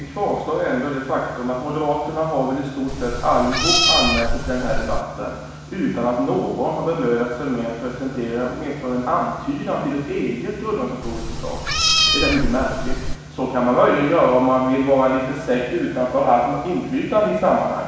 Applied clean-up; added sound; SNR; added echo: none; Meow; 0 dB; reverberation time 1.1 s.